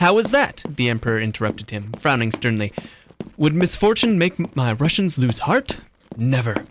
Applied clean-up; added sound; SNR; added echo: none; Run; 15 dB; none.